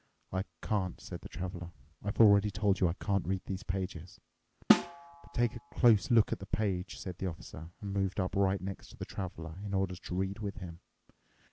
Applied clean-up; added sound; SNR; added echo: none; Snare drum; 2 dB; none.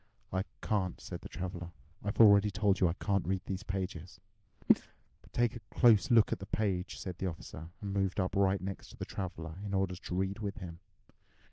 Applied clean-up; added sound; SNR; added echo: neural diffusion model UNIVERSE++.